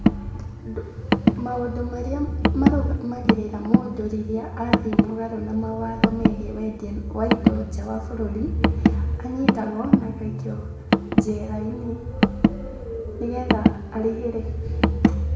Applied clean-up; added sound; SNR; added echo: none; Car; -4 dB; reverberation time 0.8 s.